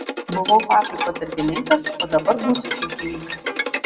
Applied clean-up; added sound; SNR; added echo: none; Bowed string instrument; 6 dB; reverberation time 1.1 s.